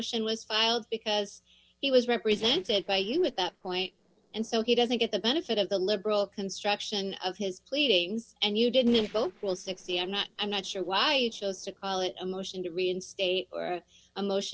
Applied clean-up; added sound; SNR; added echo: neural separator model SepFormer DNS4.